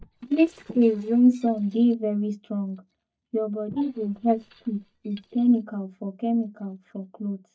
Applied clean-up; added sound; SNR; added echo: neural mask model DeepFilterNet 3.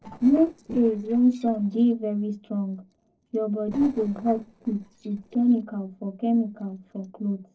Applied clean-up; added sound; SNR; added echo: neural separator model SepFormer DNS4.